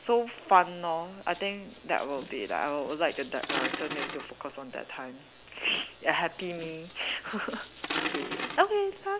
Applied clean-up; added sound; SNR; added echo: none; Coin (dropping); 9 dB; none.